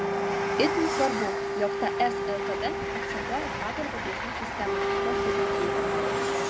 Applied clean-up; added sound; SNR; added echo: none; Train + Wind instrument, woodwind instrument; -4 dB; none.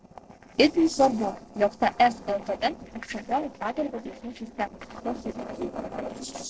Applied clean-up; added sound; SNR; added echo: neural separator model SepFormer DNS4.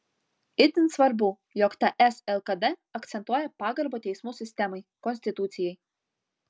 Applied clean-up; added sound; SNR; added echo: none; none; none; none.